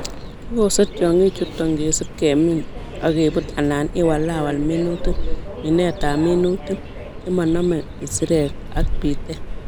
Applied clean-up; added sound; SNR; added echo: none; Subway, metro, underground; 5 dB; none.